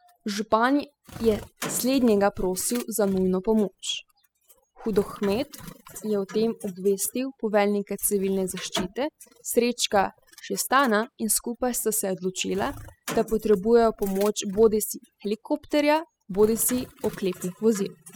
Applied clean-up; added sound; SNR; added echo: classical method spectral subtraction.